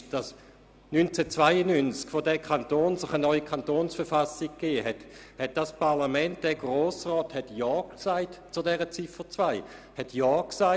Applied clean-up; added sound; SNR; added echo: none; none; none; none.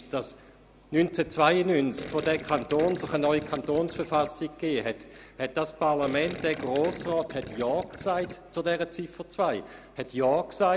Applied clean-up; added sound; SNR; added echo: none; Gurgling; 13 dB; none.